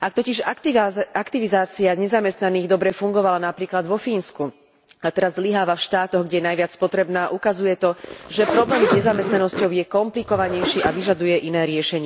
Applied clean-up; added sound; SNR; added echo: none; Zipper (clothing); 5 dB; none.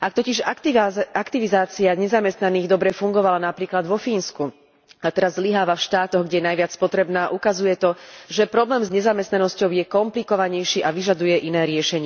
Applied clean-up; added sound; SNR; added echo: none; none; none; none.